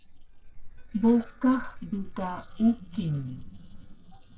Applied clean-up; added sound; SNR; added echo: neural separator model SepFormer DNS4.